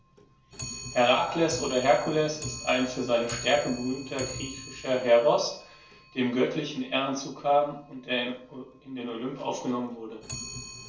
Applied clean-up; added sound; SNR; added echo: none; Clock; 14 dB; reverberation time 0.4 s.